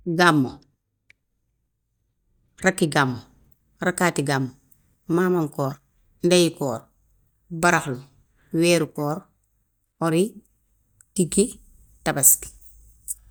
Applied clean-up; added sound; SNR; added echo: neural mask model DeepFilterNet 3.